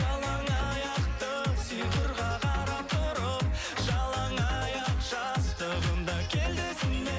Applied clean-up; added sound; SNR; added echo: none; none; none; none.